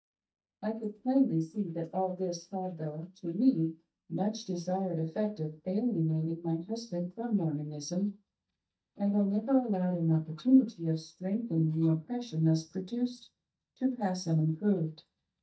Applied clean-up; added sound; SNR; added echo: neural mask model DeepFilterNet 3.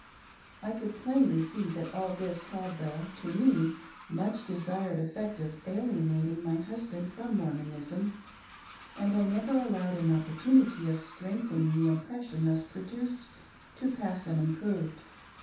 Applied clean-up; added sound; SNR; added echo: none; Train; 20 dB; reverberation time 0.7 s.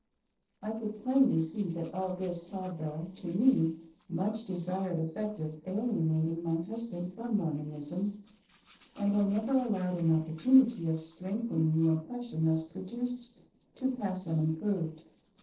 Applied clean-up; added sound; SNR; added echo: neural separator model SepFormer DNS4.